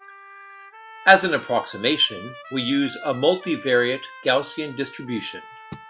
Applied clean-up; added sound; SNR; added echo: classical method log-MMSE.